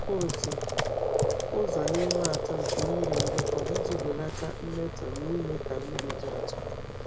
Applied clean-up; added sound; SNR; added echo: none; Frog + Computer keyboard; -4 dB; none.